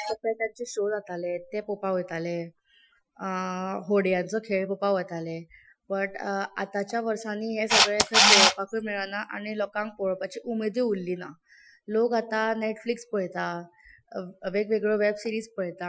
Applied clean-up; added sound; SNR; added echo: classical method Wiener filter.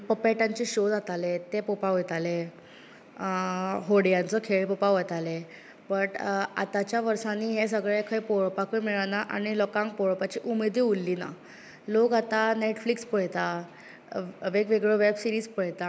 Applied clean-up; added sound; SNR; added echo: none; none; none; none.